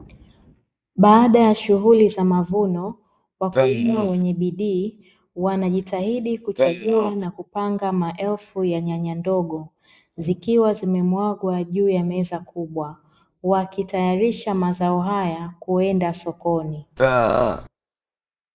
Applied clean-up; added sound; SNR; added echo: neural mask model Resemble Enhance denoiser.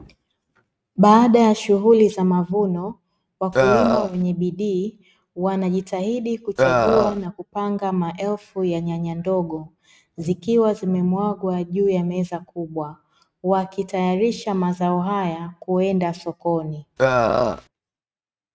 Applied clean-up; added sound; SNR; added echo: neural mask model RNNoise.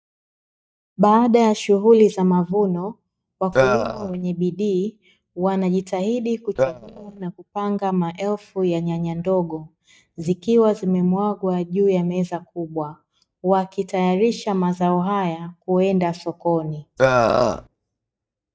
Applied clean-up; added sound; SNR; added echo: neural mask model DeepFilterNet 3.